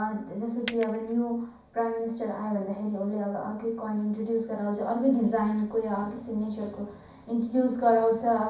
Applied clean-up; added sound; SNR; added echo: none; Coin (dropping); 13 dB; reverberation time 0.6 s.